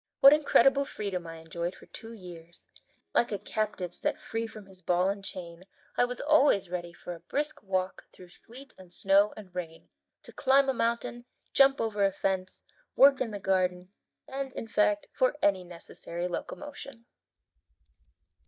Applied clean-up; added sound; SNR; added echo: neural mask model DeepFilterNet 3.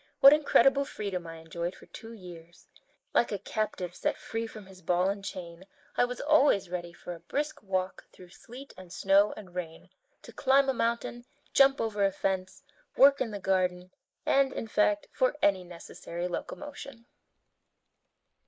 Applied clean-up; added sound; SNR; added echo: neural mask model Resemble Enhance denoiser.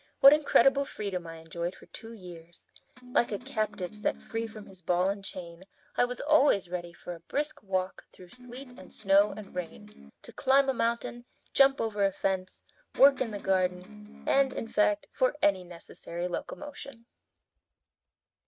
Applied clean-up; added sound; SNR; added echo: neural mask model RNNoise.